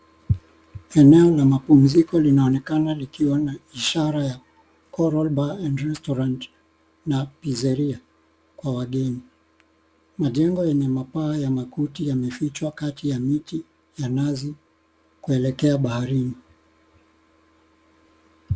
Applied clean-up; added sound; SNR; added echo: none; none; none; none.